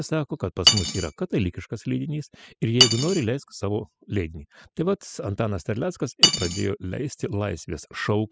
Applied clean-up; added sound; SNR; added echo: classical method spectral subtraction.